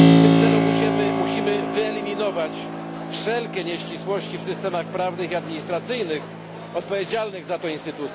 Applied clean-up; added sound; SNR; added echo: none; Keyboard (musical); -4 dB; none.